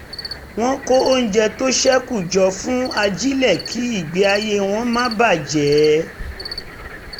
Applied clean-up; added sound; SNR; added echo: none; Cricket; 14 dB; none.